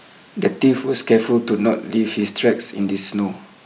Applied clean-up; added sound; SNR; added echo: none; none; none; none.